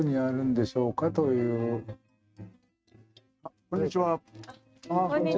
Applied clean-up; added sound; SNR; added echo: neural mask model RNNoise.